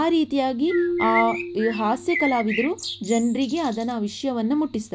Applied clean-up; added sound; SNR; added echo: none; Marimba, xylophone + Bird; 7 dB; none.